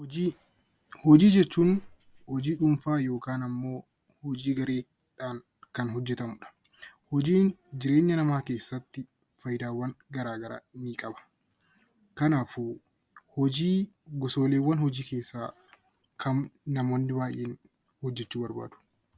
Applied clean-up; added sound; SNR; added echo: none; none; none; none.